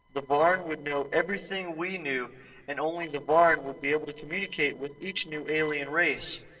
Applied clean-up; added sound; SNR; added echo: neural separator model SepFormer DNS4.